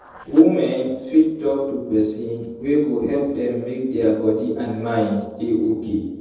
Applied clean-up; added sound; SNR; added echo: neural separator model SepFormer DNS4.